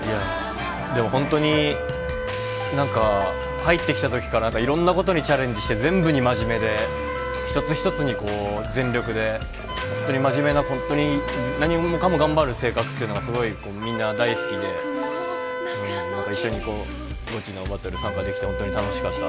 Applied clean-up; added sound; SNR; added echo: none; Wind instrument, woodwind instrument; 7 dB; none.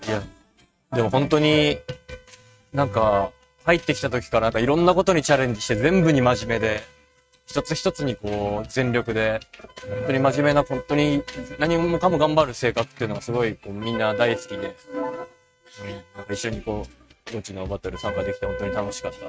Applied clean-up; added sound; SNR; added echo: neural mask model RNNoise.